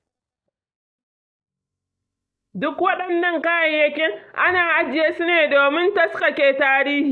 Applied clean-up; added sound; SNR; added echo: neural mask model DeepFilterNet 3.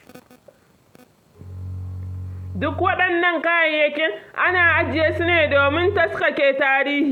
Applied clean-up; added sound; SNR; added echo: none; Bowed string instrument; 11 dB; none.